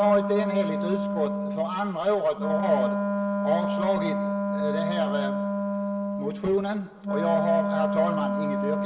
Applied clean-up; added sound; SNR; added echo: none; Wind instrument, woodwind instrument; 0 dB; reverberation time 2.0 s.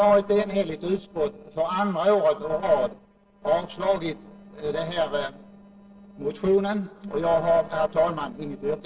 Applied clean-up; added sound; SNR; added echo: neural separator model SepFormer DNS4.